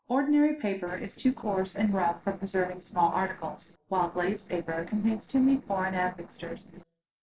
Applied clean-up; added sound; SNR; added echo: neural separator model SepFormer DNS4.